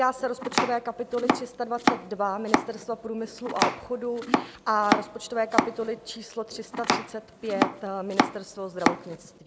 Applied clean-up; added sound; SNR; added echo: none; Domestic sounds, home sounds; -2 dB; none.